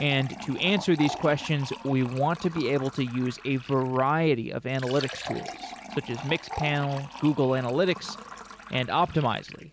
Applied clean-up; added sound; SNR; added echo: none; Fill (with liquid); 13 dB; none.